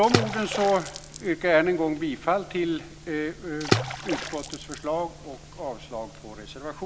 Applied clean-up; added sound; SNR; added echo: none; Water / Splash, splatter; 6 dB; none.